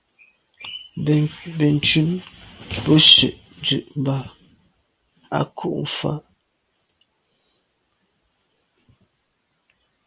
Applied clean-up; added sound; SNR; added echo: none; none; none; none.